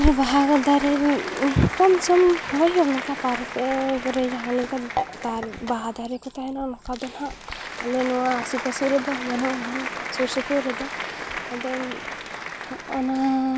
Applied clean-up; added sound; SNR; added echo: none; Sink (filling or washing) + Applause; 8 dB; none.